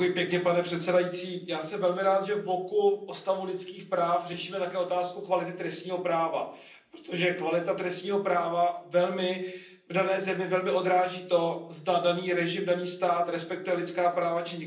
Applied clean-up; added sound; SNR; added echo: none; none; none; reverberation time 0.6 s.